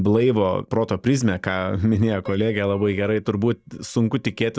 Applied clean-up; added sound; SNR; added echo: neural mask model DeepFilterNet 3.